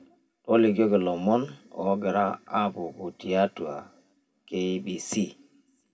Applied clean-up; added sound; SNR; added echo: none; none; none; reverberation time 0.2 s.